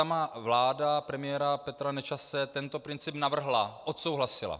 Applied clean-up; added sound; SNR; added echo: none; none; none; none.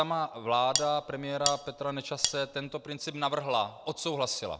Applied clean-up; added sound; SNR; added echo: none; Cutlery, silverware; 3 dB; none.